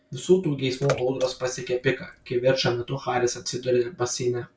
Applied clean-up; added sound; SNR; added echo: none; Bathtub (filling or washing) / Water / Splash, splatter; 13 dB; none.